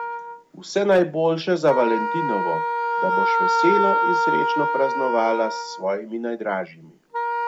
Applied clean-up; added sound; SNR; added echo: none; Wind instrument, woodwind instrument; 0 dB; none.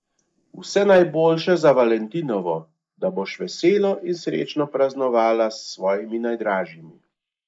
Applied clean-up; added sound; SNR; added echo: neural mask model Resemble Enhance denoiser.